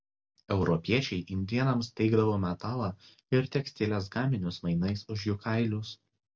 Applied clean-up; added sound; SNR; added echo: none; none; none; none.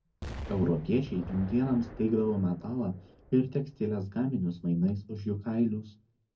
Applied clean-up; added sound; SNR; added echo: none; Explosion; 16 dB; reverberation time 0.3 s.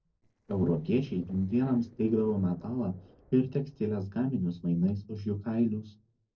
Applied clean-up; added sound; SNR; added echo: neural separator model SepFormer DNS4.